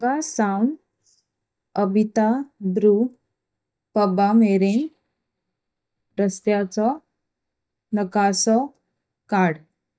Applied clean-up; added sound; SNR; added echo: neural mask model DeepFilterNet 3.